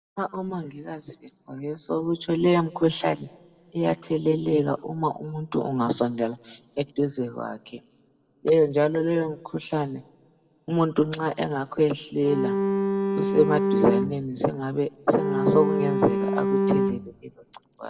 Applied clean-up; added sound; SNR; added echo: none; Bowed string instrument; -1 dB; reverberation time 1.2 s.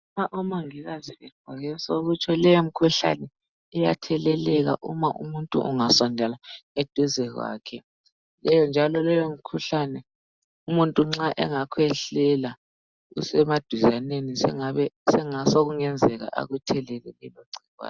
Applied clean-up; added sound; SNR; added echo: none; none; none; none.